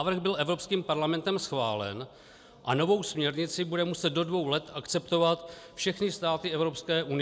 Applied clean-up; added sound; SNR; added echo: none; none; none; none.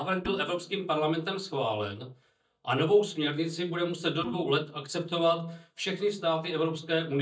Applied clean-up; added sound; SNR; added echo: neural mask model DeepFilterNet 3.